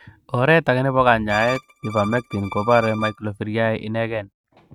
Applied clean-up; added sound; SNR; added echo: neural mask model RNNoise.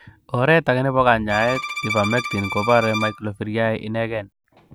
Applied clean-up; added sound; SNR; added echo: none; Bowed string instrument; 8 dB; none.